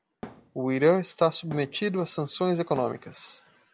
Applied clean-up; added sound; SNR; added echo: none; Thump, thud; 17 dB; none.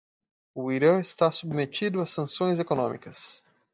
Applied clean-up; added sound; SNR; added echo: neural mask model DeepFilterNet 3.